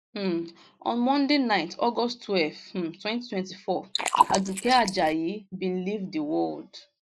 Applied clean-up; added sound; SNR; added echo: neural mask model Resemble Enhance denoiser.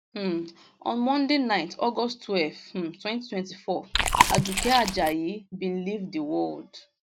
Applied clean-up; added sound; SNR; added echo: none; Chewing, mastication; -4 dB; none.